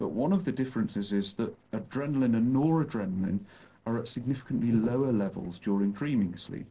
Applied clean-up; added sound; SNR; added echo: neural separator model SepFormer DNS4.